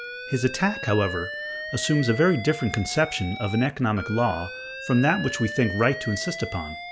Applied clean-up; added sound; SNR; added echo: none; Alarm; 10 dB; none.